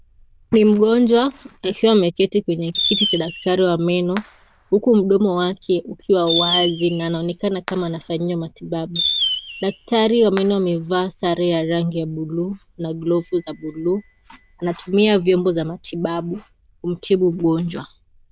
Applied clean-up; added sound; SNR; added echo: neural diffusion model UNIVERSE++.